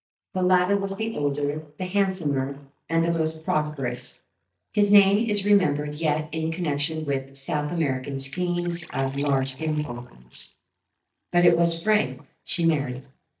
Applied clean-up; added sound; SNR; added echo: neural mask model DeepFilterNet 3.